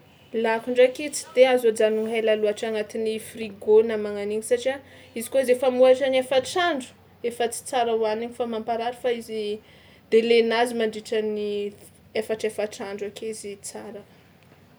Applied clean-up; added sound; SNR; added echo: none; none; none; none.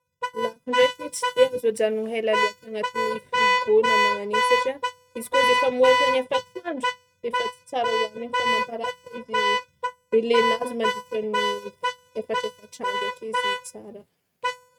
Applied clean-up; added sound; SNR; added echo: neural mask model RNNoise.